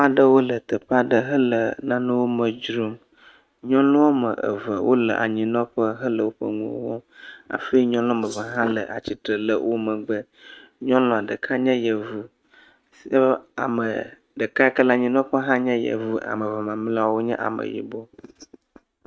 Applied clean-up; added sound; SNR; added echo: neural mask model RNNoise.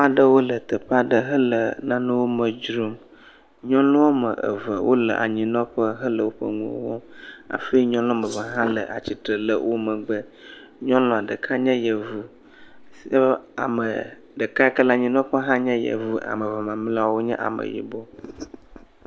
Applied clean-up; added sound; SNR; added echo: none; Rattle (instrument); 19 dB; none.